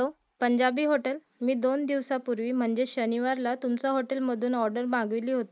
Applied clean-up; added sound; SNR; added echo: neural mask model Resemble Enhance denoiser.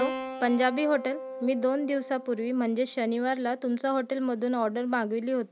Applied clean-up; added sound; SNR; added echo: none; Keyboard (musical); 13 dB; none.